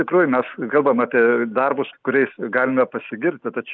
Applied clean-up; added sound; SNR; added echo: none; none; none; none.